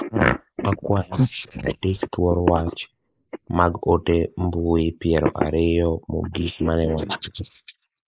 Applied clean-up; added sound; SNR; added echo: neural mask model Resemble Enhance denoiser.